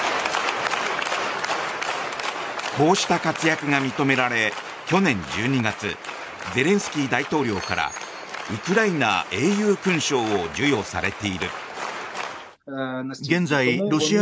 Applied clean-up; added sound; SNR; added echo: none; none; none; none.